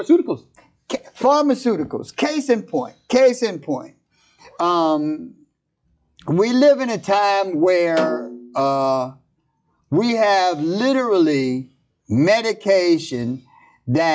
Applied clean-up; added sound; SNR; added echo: classical method log-MMSE.